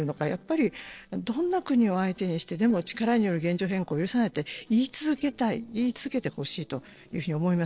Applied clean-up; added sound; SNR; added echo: neural separator model SepFormer DNS4.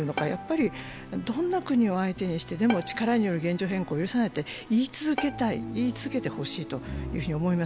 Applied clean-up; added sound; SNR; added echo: none; Bowed string instrument; 15 dB; none.